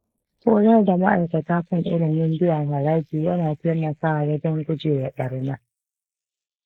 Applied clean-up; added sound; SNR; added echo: neural mask model Resemble Enhance denoiser.